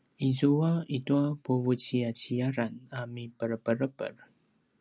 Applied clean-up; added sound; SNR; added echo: none; none; none; none.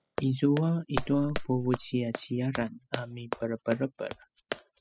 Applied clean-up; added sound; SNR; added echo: classical method spectral subtraction.